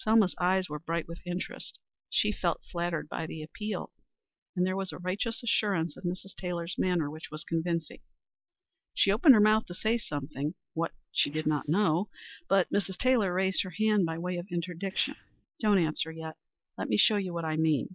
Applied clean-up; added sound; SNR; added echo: neural mask model Resemble Enhance denoiser.